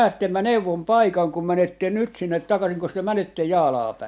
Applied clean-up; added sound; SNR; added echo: none; none; none; none.